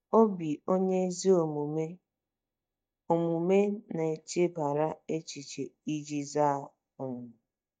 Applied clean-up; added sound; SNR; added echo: neural mask model DeepFilterNet 3.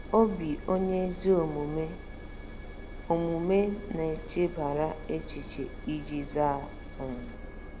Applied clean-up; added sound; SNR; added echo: none; Engine; 10 dB; none.